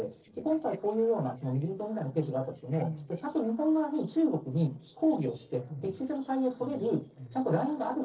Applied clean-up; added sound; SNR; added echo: neural separator model SepFormer DNS4.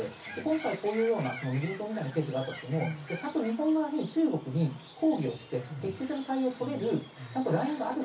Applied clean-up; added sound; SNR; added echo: none; Bird; 16 dB; reverberation time 0.3 s.